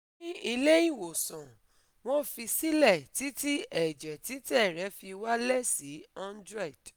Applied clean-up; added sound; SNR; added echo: none; none; none; none.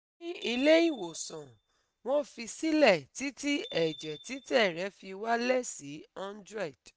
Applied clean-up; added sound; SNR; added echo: neural mask model RNNoise.